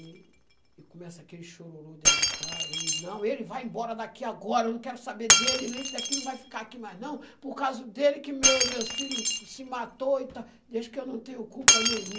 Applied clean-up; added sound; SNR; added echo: none; Shatter; -4 dB; none.